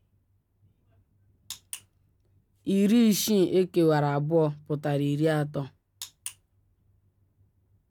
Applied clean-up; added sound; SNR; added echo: none; none; none; none.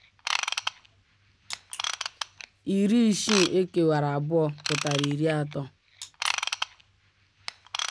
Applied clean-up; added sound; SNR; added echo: none; Ratchet, pawl / Tools; 6 dB; none.